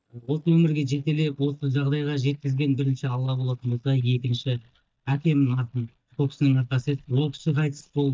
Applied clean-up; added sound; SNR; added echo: neural mask model DeepFilterNet 3.